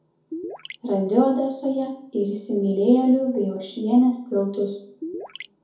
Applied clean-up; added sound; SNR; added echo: none; Gurgling; 12 dB; reverberation time 0.6 s.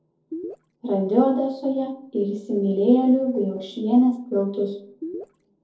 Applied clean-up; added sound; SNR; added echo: neural separator model SepFormer DNS4.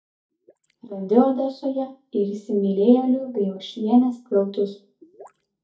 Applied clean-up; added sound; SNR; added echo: neural mask model DeepFilterNet 3.